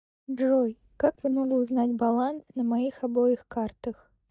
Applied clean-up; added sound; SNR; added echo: neural mask model DeepFilterNet 3.